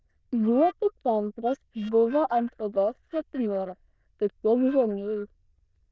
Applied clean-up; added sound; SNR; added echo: neural diffusion model UNIVERSE++.